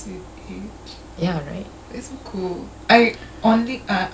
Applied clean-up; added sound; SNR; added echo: none; none; none; none.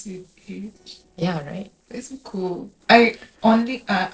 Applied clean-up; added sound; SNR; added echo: neural separator model SepFormer DNS4.